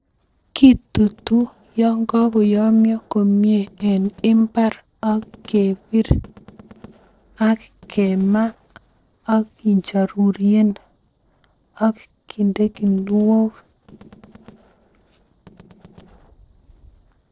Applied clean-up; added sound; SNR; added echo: neural separator model SepFormer DNS4.